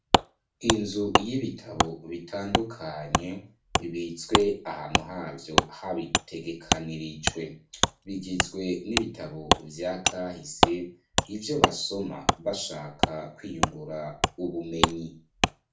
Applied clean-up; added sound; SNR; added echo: none; Wood; -4 dB; reverberation time 0.3 s.